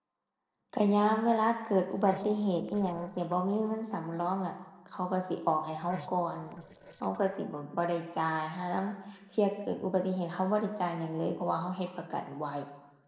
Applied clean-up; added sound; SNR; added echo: neural separator model SepFormer DNS4.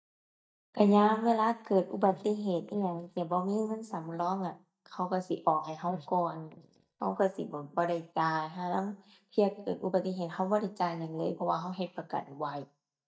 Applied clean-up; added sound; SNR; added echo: neural mask model DeepFilterNet 3.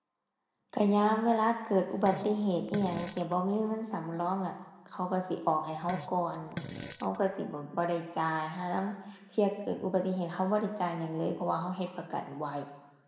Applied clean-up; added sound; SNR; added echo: none; Fart; 11 dB; reverberation time 1.0 s.